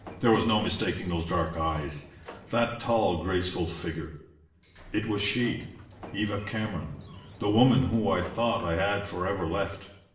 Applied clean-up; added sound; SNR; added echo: none; Sliding door; 20 dB; reverberation time 0.7 s.